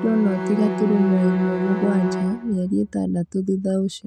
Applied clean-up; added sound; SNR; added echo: none; Bowed string instrument; 6 dB; none.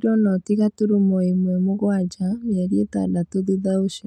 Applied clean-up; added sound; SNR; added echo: none; none; none; none.